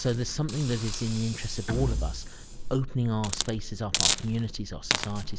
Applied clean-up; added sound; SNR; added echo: none; Hiss + Door / Wood; 4 dB; none.